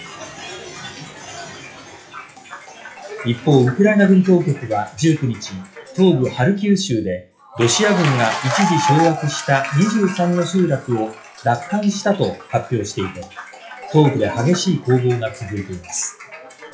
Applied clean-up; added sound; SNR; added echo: classical method WPE with log-MMSE.